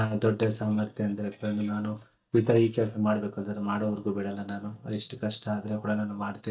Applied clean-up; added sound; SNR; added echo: neural mask model DeepFilterNet 3.